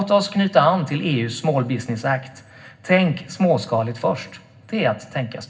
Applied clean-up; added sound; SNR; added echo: none; none; none; reverberation time 0.4 s.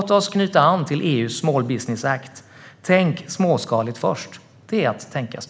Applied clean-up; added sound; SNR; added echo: none; none; none; none.